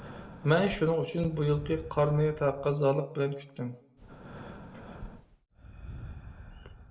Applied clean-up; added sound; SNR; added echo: none; Breathing; 15 dB; reverberation time 0.6 s.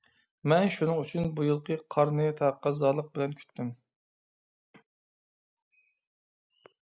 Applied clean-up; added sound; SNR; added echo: none; none; none; none.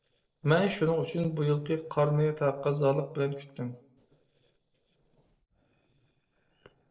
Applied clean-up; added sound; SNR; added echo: neural separator model SepFormer DNS4.